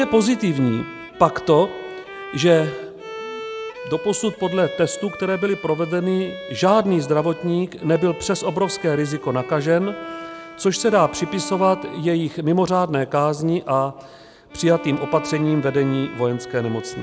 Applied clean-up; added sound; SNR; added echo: none; Bowed string instrument; 14 dB; none.